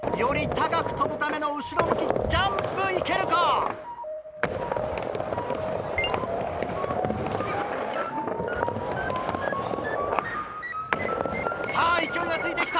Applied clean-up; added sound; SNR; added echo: none; none; none; none.